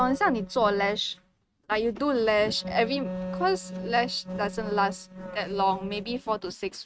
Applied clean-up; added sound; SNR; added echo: neural mask model RNNoise.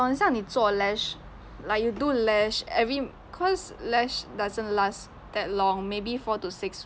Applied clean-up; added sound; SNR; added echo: none; none; none; none.